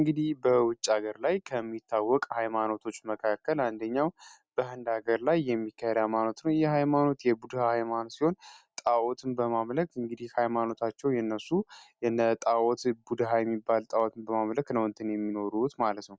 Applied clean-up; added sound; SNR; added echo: none; none; none; none.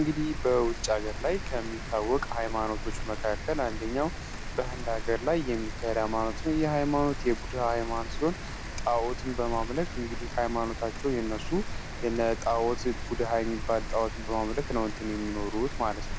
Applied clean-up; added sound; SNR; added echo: none; Rain; 4 dB; none.